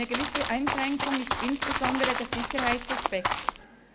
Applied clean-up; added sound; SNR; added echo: none; Run; -4 dB; none.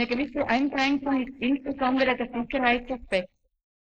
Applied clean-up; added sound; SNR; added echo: neural mask model Resemble Enhance denoiser.